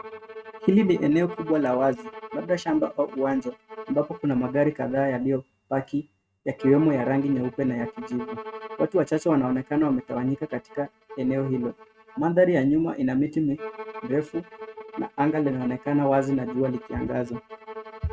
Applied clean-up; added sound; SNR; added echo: neural mask model RNNoise.